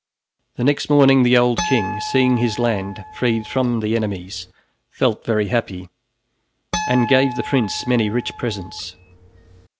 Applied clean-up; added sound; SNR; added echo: none; Harp; 10 dB; none.